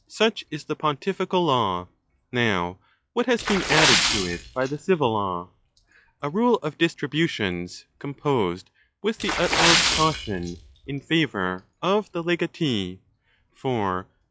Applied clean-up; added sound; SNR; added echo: classical method log-MMSE.